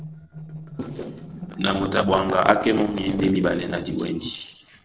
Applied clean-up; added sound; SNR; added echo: neural separator model SepFormer DNS4.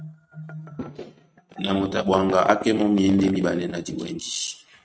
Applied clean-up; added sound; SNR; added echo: neural mask model RNNoise.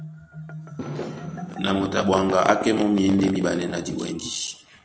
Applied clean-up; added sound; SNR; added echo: none; Marimba, xylophone + Fireworks; 14 dB; none.